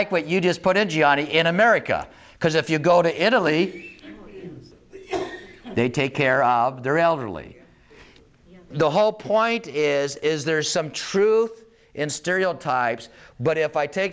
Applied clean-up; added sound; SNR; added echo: none; none; none; none.